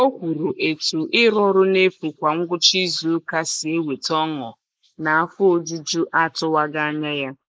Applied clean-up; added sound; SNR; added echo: neural mask model Resemble Enhance denoiser.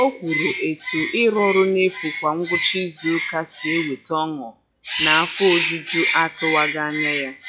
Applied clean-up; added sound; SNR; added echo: classical method log-MMSE.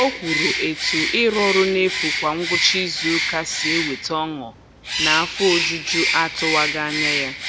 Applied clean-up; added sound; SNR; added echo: none; Bird; 1 dB; none.